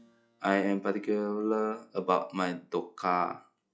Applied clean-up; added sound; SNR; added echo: classical method log-MMSE.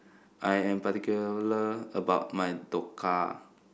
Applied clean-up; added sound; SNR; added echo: none; none; none; none.